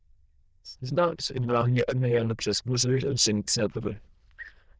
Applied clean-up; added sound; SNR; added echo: neural diffusion model UNIVERSE++.